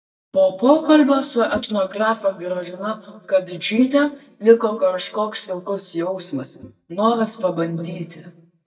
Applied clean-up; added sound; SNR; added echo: neural mask model DeepFilterNet 3.